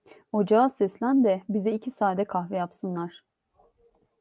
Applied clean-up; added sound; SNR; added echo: none; none; none; none.